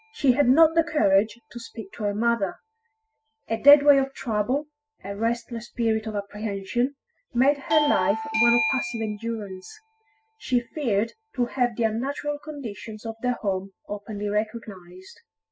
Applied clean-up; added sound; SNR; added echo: classical method spectral subtraction.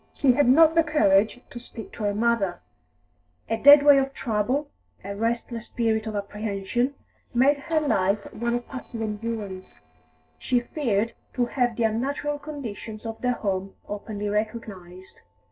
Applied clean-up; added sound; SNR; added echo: neural separator model SepFormer DNS4.